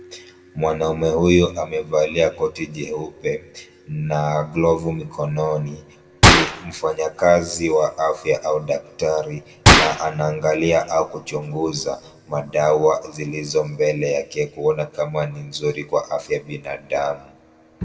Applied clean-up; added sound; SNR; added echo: none; Gunshot, gunfire; -2 dB; reverberation time 1.1 s.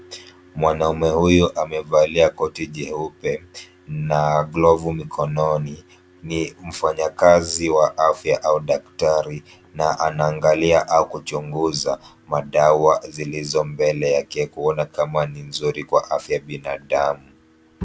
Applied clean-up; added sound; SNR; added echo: none; none; none; none.